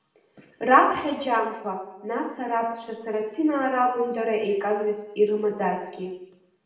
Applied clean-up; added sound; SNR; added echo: none; none; none; reverberation time 0.8 s.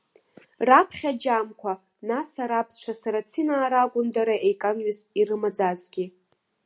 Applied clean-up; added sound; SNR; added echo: none; none; none; none.